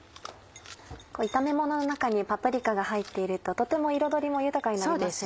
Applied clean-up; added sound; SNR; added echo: none; none; none; none.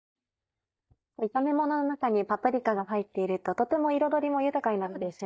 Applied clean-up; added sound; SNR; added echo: neural mask model DeepFilterNet 3.